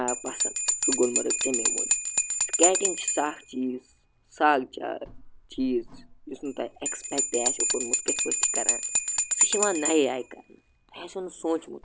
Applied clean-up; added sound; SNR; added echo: none; Bell; -2 dB; none.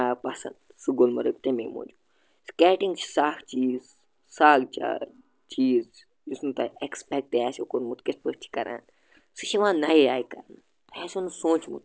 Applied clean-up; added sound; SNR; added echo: none; none; none; none.